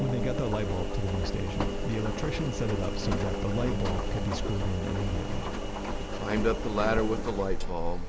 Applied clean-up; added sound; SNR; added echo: none; Engine; -1 dB; none.